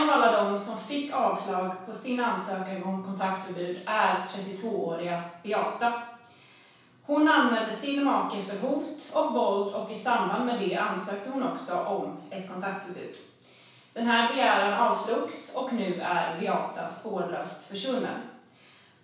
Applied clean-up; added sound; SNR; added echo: none; none; none; reverberation time 0.7 s.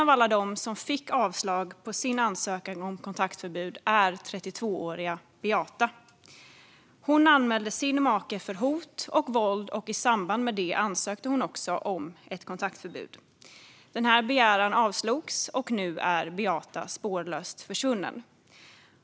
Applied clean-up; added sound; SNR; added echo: none; none; none; none.